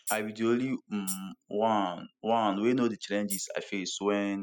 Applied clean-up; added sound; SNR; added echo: classical method spectral subtraction.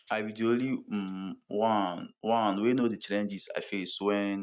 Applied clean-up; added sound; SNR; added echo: neural mask model RNNoise.